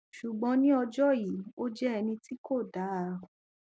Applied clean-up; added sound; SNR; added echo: none; none; none; none.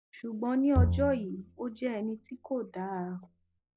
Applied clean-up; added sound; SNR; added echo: classical method log-MMSE.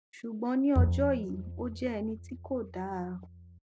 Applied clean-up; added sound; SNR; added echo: neural mask model RNNoise.